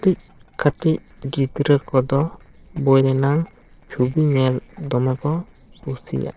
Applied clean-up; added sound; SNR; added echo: neural separator model SepFormer DNS4.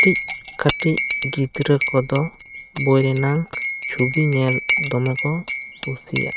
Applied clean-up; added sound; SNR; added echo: neural mask model RNNoise.